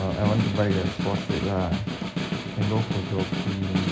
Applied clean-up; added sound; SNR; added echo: none; Snare drum; 2 dB; none.